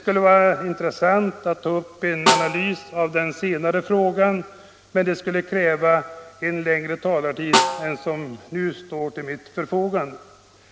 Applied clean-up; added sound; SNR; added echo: none; Snare drum; 4 dB; none.